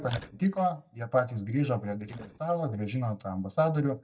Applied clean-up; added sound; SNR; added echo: neural mask model DeepFilterNet 3.